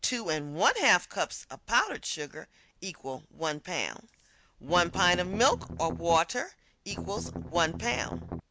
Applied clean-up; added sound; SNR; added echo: none; Strum; 8 dB; none.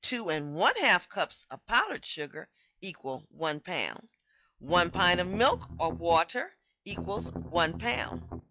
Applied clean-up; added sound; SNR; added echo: classical method log-MMSE.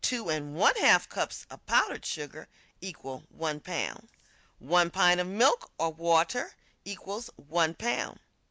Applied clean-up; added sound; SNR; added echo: none; none; none; none.